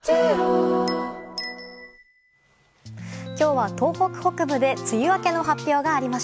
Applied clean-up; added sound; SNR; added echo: none; none; none; none.